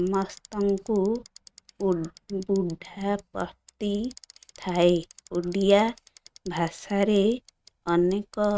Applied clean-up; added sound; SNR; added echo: neural mask model RNNoise.